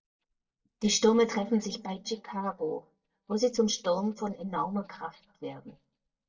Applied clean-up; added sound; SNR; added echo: neural mask model DeepFilterNet 3.